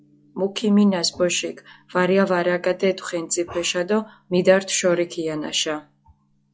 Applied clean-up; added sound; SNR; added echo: classical method log-MMSE.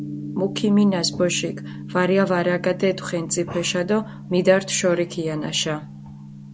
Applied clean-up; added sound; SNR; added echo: none; Gong; 12 dB; none.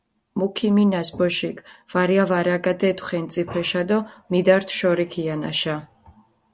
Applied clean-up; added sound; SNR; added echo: none; none; none; none.